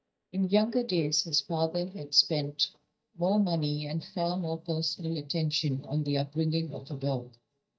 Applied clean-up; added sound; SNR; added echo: neural mask model DeepFilterNet 3.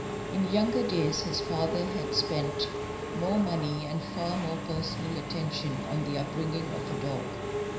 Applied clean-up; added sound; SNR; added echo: none; Engine / Mechanisms; 3 dB; reverberation time 0.5 s.